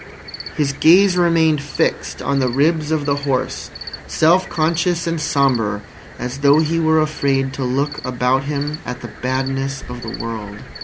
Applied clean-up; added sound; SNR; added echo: none; Cricket; 15 dB; none.